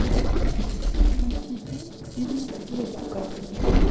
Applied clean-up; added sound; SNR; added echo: neural separator model SepFormer DNS4.